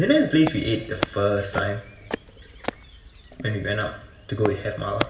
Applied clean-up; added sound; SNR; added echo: none; Walk, footsteps; 10 dB; reverberation time 1.2 s.